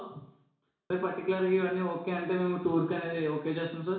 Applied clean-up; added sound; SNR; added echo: none; none; none; reverberation time 0.7 s.